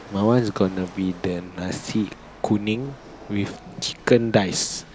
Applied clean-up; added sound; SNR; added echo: none; Rattle / Chatter / Hiss / Engine / Mechanisms; 19 dB; none.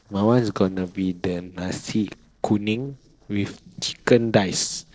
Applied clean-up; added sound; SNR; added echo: neural separator model SepFormer DNS4.